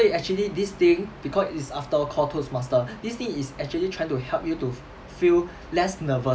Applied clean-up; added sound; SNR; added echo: none; none; none; none.